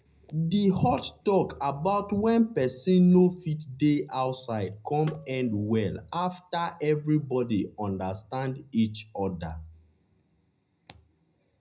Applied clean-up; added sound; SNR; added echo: none; Tabla; 19 dB; reverberation time 0.4 s.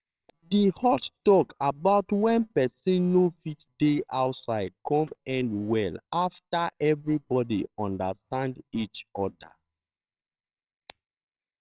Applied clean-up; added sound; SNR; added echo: neural separator model SepFormer WHAMR!.